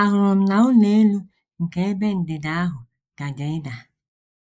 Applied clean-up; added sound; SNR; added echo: neural mask model Resemble Enhance denoiser.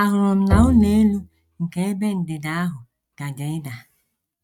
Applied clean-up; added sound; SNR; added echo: neural mask model RNNoise.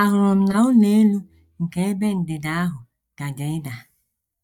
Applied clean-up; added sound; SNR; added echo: neural mask model DeepFilterNet 3.